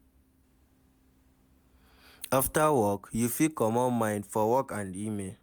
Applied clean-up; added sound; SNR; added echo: none; none; none; none.